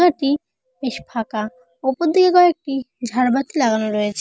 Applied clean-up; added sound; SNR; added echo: none; none; none; none.